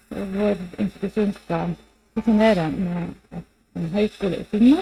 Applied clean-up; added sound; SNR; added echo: neural mask model RNNoise.